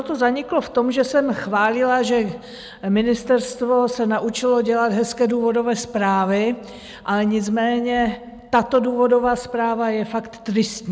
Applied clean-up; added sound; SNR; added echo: none; none; none; none.